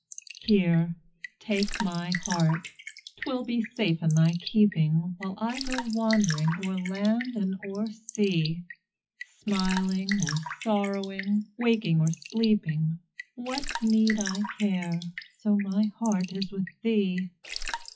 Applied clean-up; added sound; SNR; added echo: classical method WPE with log-MMSE.